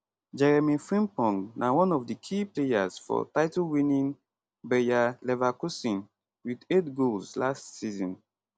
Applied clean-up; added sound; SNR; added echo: none; none; none; none.